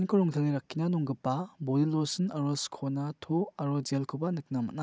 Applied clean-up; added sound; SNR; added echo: none; none; none; none.